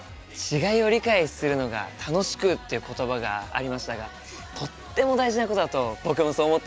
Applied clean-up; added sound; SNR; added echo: none; none; none; none.